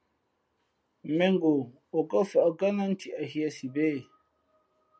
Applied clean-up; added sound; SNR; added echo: none; none; none; none.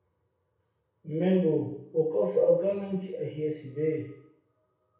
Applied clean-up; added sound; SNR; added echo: none; none; none; reverberation time 0.6 s.